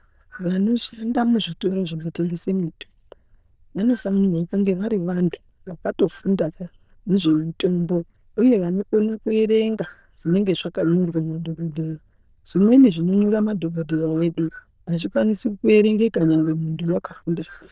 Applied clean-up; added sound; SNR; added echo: neural diffusion model UNIVERSE++.